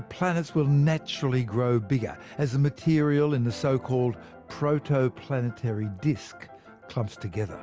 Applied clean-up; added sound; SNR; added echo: none; none; none; none.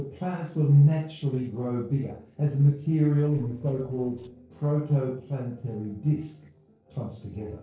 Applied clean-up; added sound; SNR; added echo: neural separator model SepFormer DNS4.